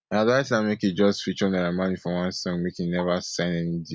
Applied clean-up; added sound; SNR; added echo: none; none; none; none.